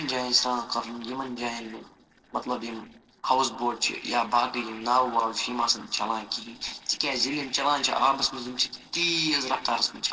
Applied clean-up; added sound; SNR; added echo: neural separator model SepFormer DNS4.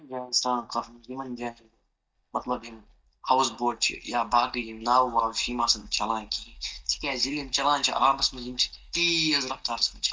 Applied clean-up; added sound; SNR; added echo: neural mask model DeepFilterNet 3.